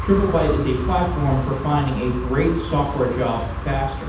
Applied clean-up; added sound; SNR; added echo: none; Wind; 5 dB; reverberation time 0.8 s.